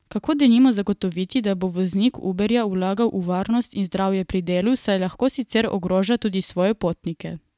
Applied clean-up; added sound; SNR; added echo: none; none; none; none.